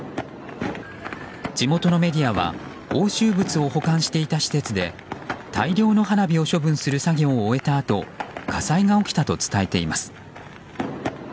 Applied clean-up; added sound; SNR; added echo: none; none; none; none.